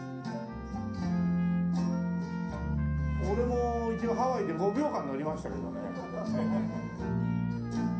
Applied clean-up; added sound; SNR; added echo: none; Trumpet; 17 dB; reverberation time 0.6 s.